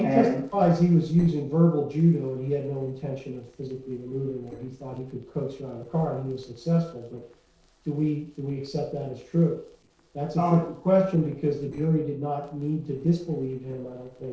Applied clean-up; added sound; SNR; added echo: neural separator model SepFormer DNS4.